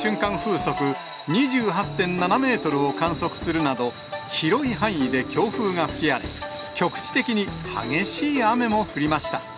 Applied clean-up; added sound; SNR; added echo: none; Tools; 10 dB; none.